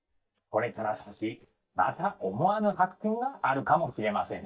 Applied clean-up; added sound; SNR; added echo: neural mask model DeepFilterNet 3.